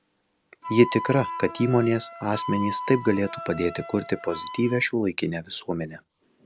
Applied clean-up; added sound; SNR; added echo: none; Wind instrument, woodwind instrument; 11 dB; none.